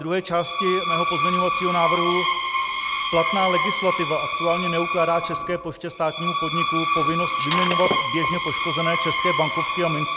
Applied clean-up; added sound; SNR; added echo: none; Shatter + Screech; -1 dB; none.